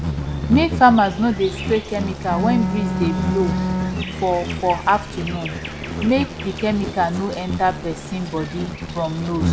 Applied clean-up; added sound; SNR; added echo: none; Insect + Bowed string instrument; 4 dB; none.